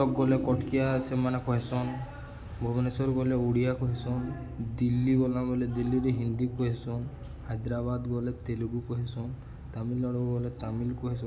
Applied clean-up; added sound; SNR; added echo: none; none; none; none.